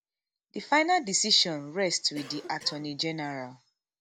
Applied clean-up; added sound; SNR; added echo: none; Cough; 18 dB; none.